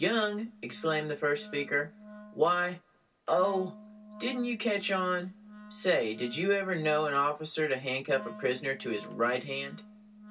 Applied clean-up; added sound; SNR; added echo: none; Wind instrument, woodwind instrument; 18 dB; none.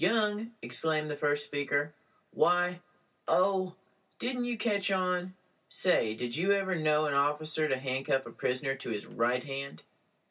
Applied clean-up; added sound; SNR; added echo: none; none; none; none.